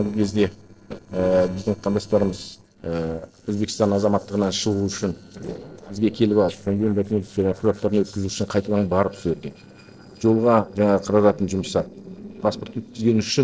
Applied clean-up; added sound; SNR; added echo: neural separator model SepFormer DNS4.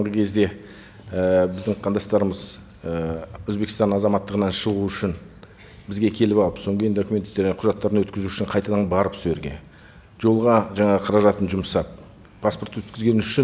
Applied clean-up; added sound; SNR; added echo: none; none; none; none.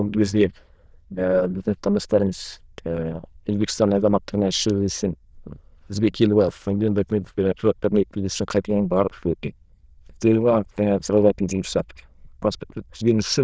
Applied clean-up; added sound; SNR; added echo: neural diffusion model UNIVERSE++.